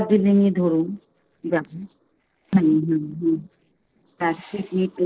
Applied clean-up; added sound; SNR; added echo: neural separator model SepFormer DNS4.